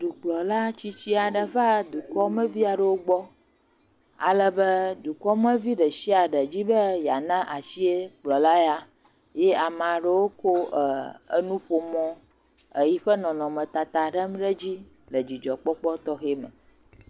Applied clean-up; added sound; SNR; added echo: none; none; none; none.